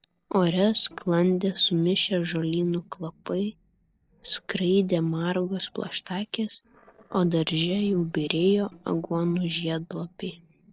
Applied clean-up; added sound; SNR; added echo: neural separator model SepFormer DNS4.